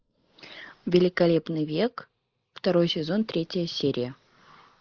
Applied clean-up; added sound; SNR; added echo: neural mask model Resemble Enhance denoiser.